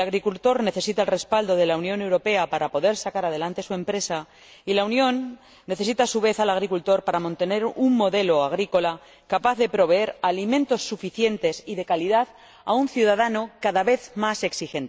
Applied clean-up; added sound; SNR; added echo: none; none; none; none.